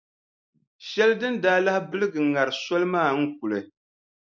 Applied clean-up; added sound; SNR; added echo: neural mask model Resemble Enhance denoiser.